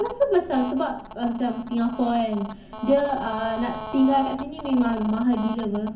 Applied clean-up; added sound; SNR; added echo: none; Telephone; 12 dB; reverberation time 0.3 s.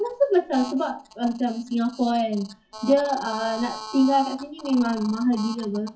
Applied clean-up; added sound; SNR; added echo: classical method WPE with log-MMSE.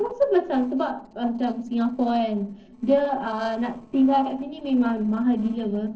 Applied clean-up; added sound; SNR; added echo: neural separator model SepFormer DNS4.